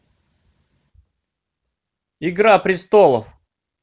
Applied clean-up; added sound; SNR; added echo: none; none; none; none.